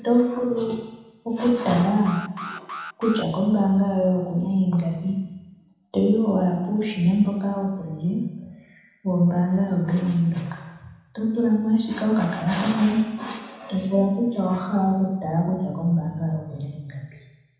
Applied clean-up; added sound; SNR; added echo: none; Alarm; 13 dB; reverberation time 1.0 s.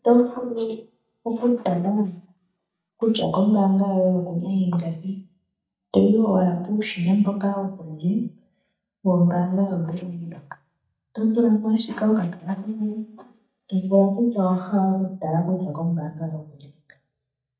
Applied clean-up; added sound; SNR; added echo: neural mask model DeepFilterNet 3.